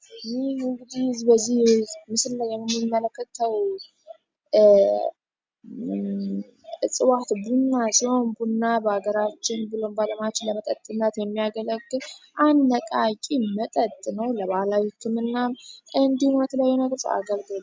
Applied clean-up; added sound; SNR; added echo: none; none; none; none.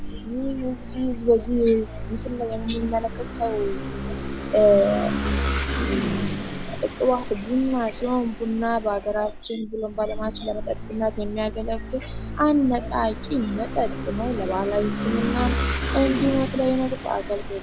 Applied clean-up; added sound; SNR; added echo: none; Engine / Vehicle; 5 dB; none.